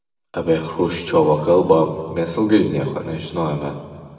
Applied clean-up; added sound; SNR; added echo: none; none; none; reverberation time 1.8 s.